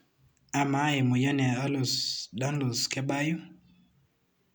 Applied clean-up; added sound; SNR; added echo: none; none; none; none.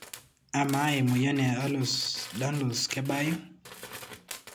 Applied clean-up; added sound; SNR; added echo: none; Tools; 15 dB; none.